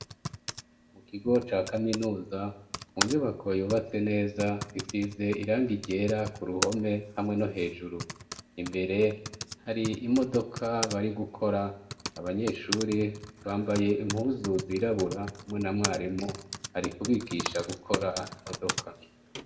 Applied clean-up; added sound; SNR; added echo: none; Typing; 9 dB; reverberation time 0.6 s.